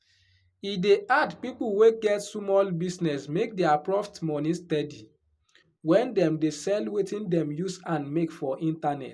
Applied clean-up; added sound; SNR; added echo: none; none; none; none.